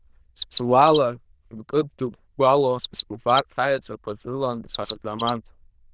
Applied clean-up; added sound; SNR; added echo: neural diffusion model UNIVERSE++.